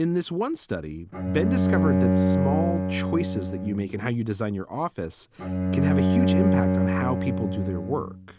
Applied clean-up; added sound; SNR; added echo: none; Bowed string instrument; -4 dB; none.